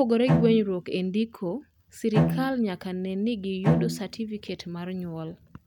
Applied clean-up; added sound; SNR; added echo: none; Bowed string instrument; 0 dB; none.